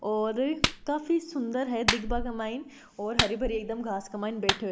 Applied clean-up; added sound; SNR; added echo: none; Clapping; 3 dB; none.